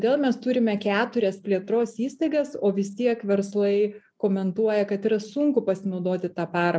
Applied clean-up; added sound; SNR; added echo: none; none; none; none.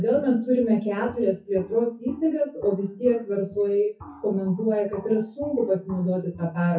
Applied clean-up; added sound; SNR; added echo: classical method WPE with log-MMSE.